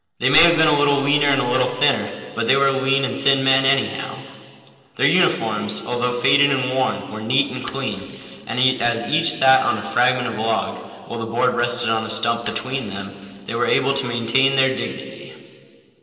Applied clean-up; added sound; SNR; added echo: neural separator model SepFormer DNS4.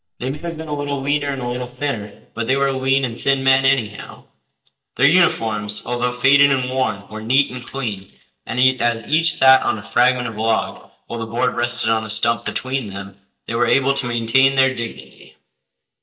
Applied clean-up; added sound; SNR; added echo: neural mask model DeepFilterNet 3.